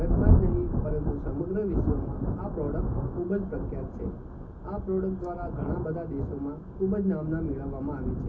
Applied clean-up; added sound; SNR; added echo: none; Thunder; -3 dB; reverberation time 0.3 s.